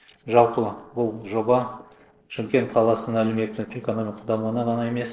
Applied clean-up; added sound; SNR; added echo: neural separator model SepFormer DNS4.